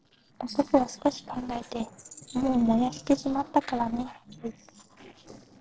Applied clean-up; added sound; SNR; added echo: neural separator model SepFormer DNS4.